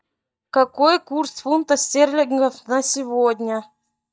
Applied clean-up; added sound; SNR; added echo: neural mask model DeepFilterNet 3.